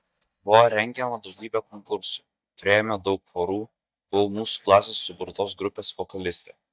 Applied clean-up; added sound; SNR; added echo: neural mask model DeepFilterNet 3.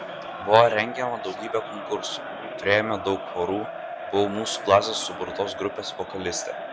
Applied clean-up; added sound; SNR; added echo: none; Crowd; 9 dB; none.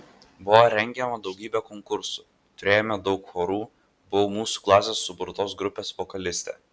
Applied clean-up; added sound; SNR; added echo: none; none; none; none.